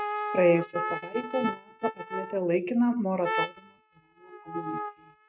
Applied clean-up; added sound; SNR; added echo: neural mask model RNNoise.